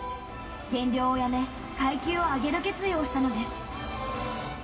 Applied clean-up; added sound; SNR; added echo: none; Car passing by / Traffic noise, roadway noise; 19 dB; reverberation time 1.9 s.